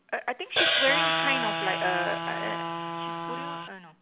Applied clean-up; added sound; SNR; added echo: none; Hi-hat + Trumpet; -3 dB; none.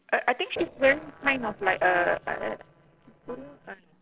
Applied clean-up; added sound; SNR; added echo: neural separator model SepFormer DNS4.